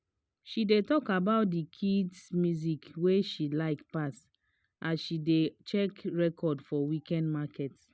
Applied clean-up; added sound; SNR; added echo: none; none; none; none.